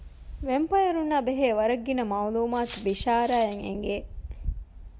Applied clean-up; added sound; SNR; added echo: none; Cutlery, silverware; 12 dB; none.